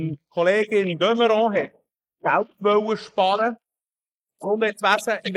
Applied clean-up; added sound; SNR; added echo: neural mask model Resemble Enhance denoiser.